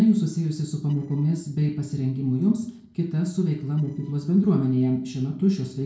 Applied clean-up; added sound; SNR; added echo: neural separator model SepFormer DNS4.